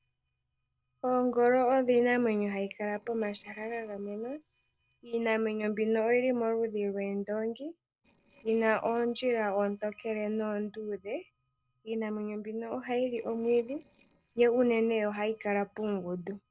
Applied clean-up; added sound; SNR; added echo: neural separator model SepFormer DNS4.